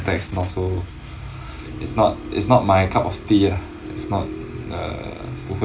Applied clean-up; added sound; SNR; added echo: none; Engine starting / Car; 20 dB; reverberation time 0.2 s.